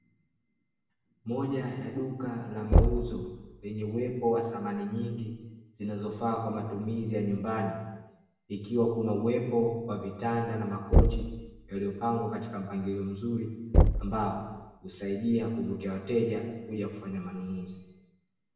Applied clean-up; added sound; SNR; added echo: none; Knock / Wood; -3 dB; reverberation time 1.0 s.